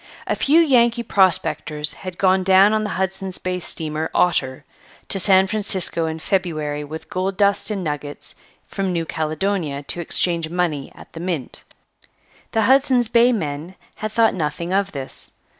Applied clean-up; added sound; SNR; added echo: none; none; none; none.